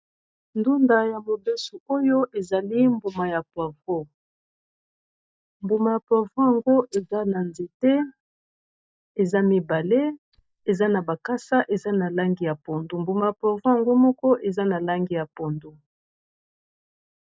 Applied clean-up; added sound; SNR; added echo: neural mask model DeepFilterNet 3.